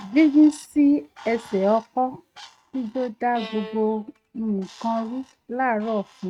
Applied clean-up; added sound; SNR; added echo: neural mask model RNNoise.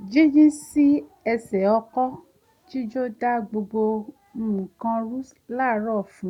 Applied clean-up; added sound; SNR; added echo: none; none; none; none.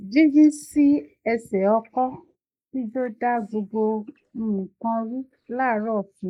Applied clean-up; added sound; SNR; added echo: neural mask model Resemble Enhance denoiser.